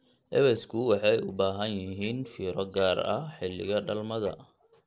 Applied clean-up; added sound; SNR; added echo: neural separator model SepFormer DNS4.